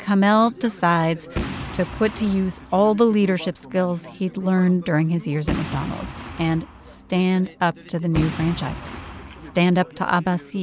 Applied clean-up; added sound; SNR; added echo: none; Boom; 12 dB; none.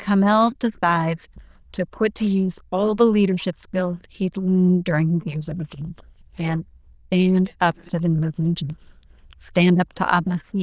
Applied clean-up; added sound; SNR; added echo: neural diffusion model UNIVERSE++.